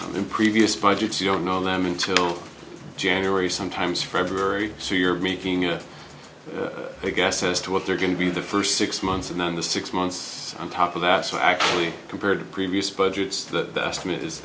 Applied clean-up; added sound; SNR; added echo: none; none; none; none.